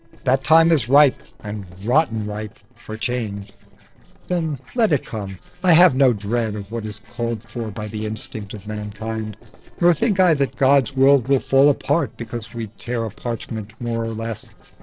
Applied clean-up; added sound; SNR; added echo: neural separator model SepFormer DNS4.